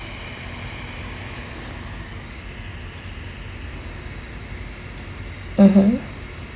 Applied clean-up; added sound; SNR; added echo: none; none; none; none.